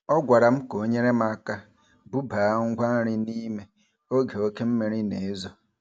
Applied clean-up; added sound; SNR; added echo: none; none; none; none.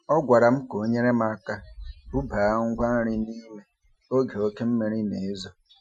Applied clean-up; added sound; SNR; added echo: classical method Wiener filter.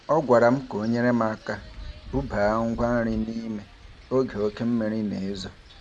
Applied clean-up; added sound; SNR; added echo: none; Wind; 17 dB; none.